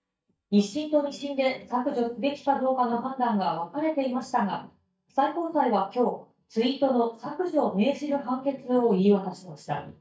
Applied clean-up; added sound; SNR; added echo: neural mask model DeepFilterNet 3.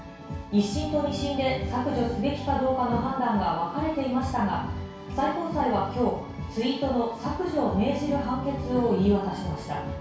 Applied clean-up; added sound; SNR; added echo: none; Drum; 19 dB; reverberation time 0.6 s.